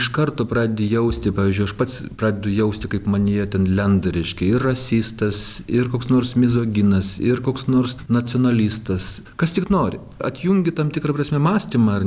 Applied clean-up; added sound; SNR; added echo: none; none; none; none.